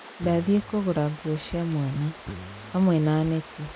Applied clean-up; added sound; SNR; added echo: none; Guitar + Water; 15 dB; none.